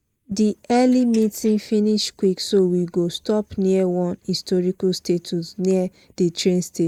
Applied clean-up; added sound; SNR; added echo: neural mask model Resemble Enhance denoiser.